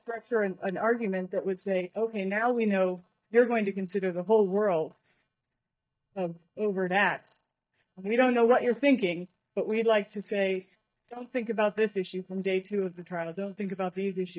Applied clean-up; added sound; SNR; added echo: neural mask model DeepFilterNet 3.